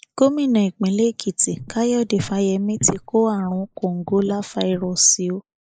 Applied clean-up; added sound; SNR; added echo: neural mask model Resemble Enhance denoiser.